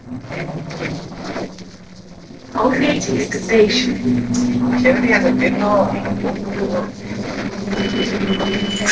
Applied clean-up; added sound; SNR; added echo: neural separator model SepFormer DNS4.